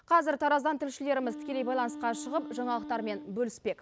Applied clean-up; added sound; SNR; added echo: none; Wind instrument, woodwind instrument; 12 dB; none.